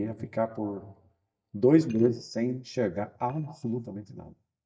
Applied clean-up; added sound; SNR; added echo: neural mask model DeepFilterNet 3.